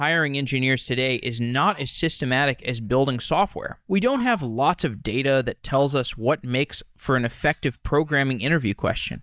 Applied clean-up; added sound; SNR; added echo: neural mask model DeepFilterNet 3.